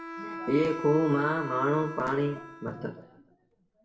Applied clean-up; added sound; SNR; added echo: none; Bowed string instrument; 10 dB; reverberation time 0.6 s.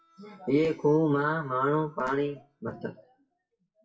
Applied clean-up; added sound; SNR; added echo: classical method WPE with log-MMSE.